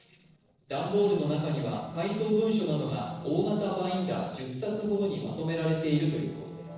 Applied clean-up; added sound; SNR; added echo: neural separator model SepFormer DNS4.